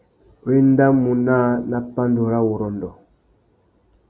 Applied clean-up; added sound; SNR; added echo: none; none; none; none.